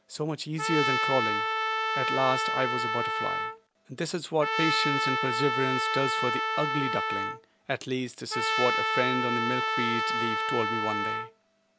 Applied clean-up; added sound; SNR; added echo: none; Trumpet; -3 dB; none.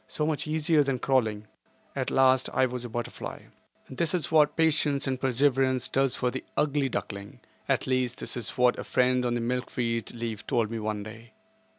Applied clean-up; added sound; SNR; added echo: none; none; none; none.